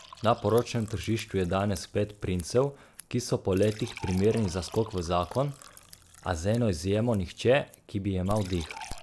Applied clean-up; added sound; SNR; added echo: none; Fill (with liquid) / Trickle, dribble + Scissors; 17 dB; none.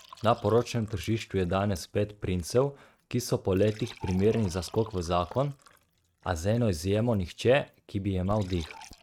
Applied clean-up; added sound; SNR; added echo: neural mask model RNNoise.